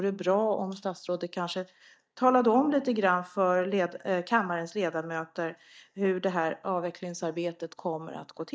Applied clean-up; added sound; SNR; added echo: neural mask model DeepFilterNet 3.